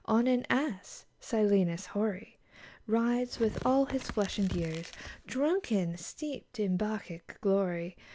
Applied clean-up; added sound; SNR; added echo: none; Tearing; 13 dB; none.